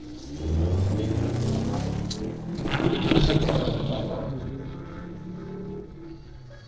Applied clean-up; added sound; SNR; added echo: neural separator model SepFormer DNS4.